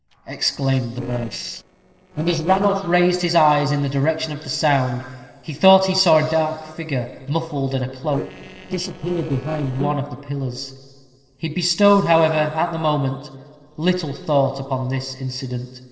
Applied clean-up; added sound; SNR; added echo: neural separator model SepFormer DNS4.